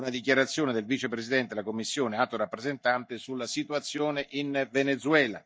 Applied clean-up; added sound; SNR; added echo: neural mask model DeepFilterNet 3.